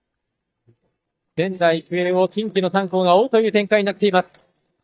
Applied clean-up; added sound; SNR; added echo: neural mask model DeepFilterNet 3.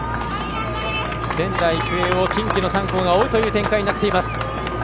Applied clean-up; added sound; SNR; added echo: none; Cricket + Alarm; 11 dB; none.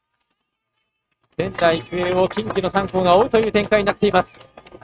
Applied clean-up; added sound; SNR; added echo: neural mask model RNNoise.